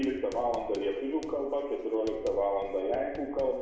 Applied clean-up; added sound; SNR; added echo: none; Writing; 19 dB; reverberation time 1.0 s.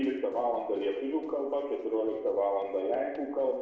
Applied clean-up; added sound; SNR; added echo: neural separator model SepFormer DNS4.